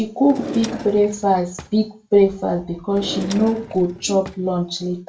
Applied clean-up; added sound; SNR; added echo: none; Drawer open or close; 14 dB; reverberation time 0.3 s.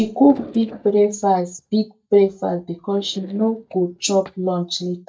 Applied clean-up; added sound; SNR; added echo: neural mask model DeepFilterNet 3.